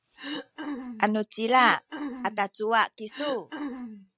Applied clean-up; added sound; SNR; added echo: none; Cough; 9 dB; none.